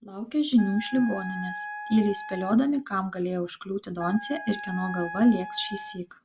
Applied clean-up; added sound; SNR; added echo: none; Wind instrument, woodwind instrument; 12 dB; none.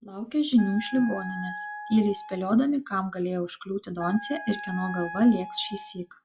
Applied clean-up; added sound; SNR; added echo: classical method log-MMSE.